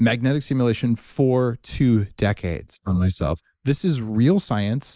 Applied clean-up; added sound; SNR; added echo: neural mask model Resemble Enhance denoiser.